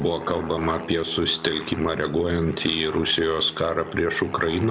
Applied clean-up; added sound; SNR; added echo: none; Aircraft; 14 dB; none.